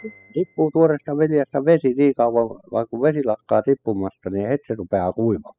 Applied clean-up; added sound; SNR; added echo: classical method spectral subtraction.